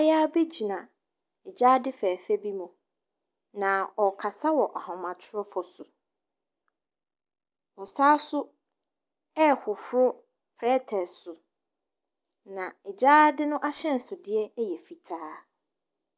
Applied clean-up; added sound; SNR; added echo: none; none; none; none.